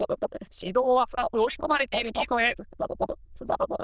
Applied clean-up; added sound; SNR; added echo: neural diffusion model UNIVERSE++.